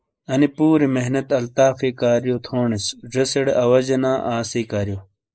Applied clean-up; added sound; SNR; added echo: neural mask model Resemble Enhance denoiser.